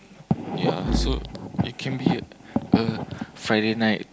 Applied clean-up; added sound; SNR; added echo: none; Musical instrument; 7 dB; none.